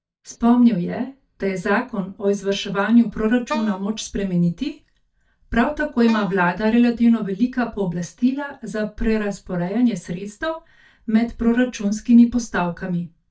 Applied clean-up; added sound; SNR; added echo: neural mask model DeepFilterNet 3.